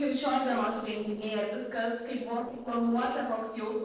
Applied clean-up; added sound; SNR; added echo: neural separator model SepFormer DNS4.